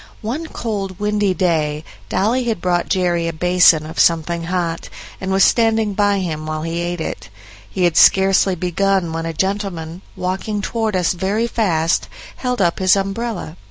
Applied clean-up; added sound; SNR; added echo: none; none; none; none.